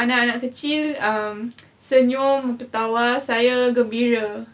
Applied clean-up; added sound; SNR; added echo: none; none; none; none.